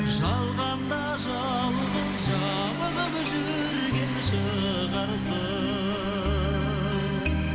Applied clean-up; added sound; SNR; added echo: none; Train; 13 dB; none.